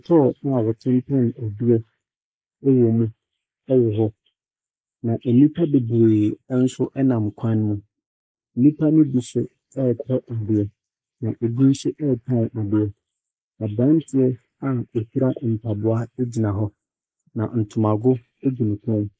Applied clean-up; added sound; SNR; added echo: neural mask model Resemble Enhance denoiser.